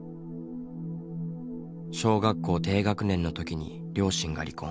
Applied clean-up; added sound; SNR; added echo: none; none; none; none.